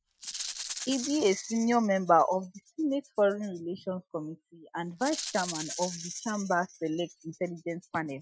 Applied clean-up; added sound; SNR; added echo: classical method Wiener filter.